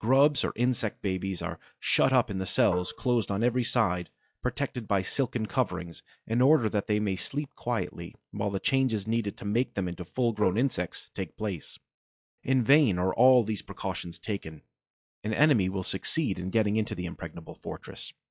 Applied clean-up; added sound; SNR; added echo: classical method log-MMSE.